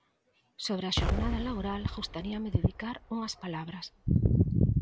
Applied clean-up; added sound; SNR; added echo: none; Explosion; 7 dB; none.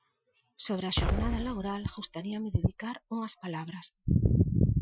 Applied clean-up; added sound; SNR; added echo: classical method Wiener filter.